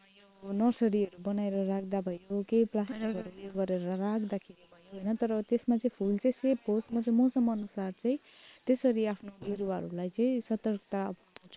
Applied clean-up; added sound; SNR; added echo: neural separator model SepFormer WHAM!.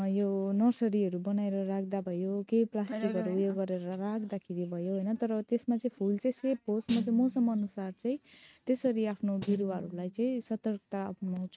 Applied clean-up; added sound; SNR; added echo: neural mask model RNNoise.